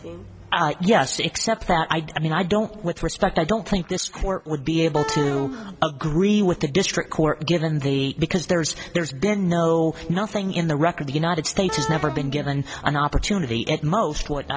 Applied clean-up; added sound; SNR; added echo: none; Wind instrument, woodwind instrument; 9 dB; none.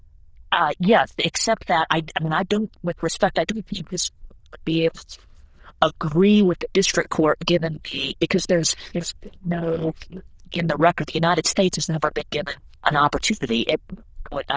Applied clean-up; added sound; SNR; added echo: neural diffusion model UNIVERSE++.